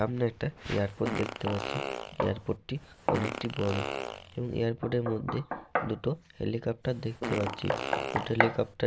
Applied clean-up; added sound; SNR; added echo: none; Knock + Fart; 3 dB; none.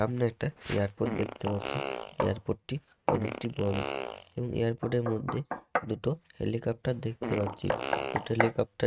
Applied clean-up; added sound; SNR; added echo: neural mask model RNNoise.